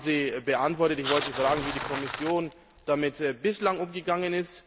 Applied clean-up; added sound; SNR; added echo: none; Bicycle; 11 dB; none.